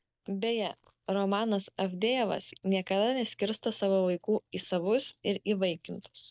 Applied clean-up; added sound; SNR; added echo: neural mask model DeepFilterNet 3.